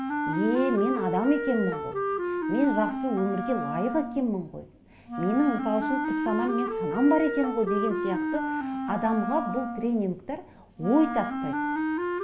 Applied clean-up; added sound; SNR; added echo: none; Wind instrument, woodwind instrument; 3 dB; reverberation time 1.6 s.